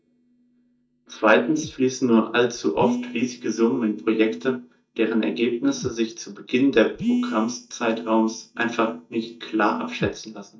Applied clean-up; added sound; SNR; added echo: neural mask model DeepFilterNet 3.